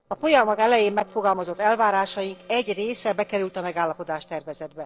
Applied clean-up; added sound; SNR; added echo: neural separator model SepFormer DNS4.